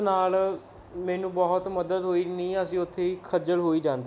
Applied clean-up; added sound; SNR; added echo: none; none; none; none.